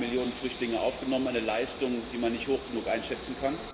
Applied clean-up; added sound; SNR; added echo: none; Train; 12 dB; reverberation time 2.1 s.